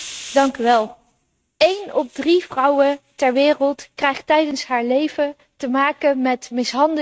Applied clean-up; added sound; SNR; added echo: neural mask model RNNoise.